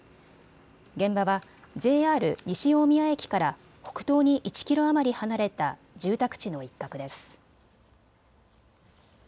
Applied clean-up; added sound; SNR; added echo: none; none; none; none.